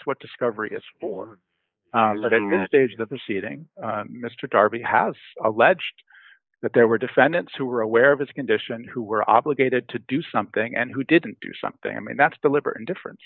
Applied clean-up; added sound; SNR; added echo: neural mask model Resemble Enhance denoiser.